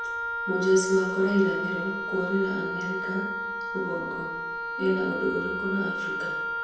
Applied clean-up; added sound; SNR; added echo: none; Wind instrument, woodwind instrument; 3 dB; reverberation time 0.9 s.